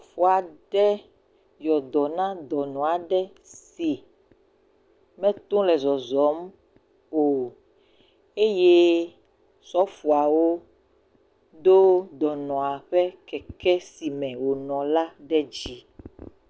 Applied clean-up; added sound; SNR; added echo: none; none; none; none.